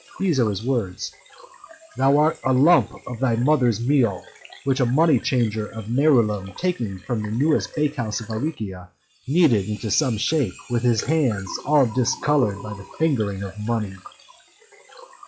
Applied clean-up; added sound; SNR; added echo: classical method log-MMSE.